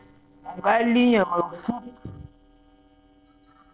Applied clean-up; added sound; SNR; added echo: neural separator model SepFormer DNS4.